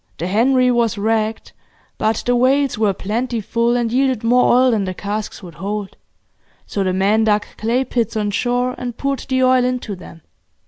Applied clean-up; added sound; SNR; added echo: none; none; none; none.